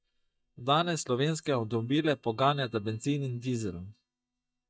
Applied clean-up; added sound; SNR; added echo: neural mask model DeepFilterNet 3.